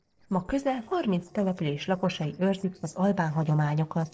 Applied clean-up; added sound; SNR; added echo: neural separator model SepFormer DNS4.